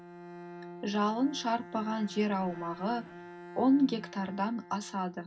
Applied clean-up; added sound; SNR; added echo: none; Bowed string instrument; 15 dB; reverberation time 0.4 s.